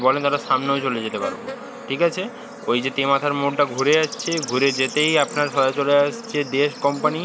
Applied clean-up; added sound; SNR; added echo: none; Bird / Insect; 12 dB; none.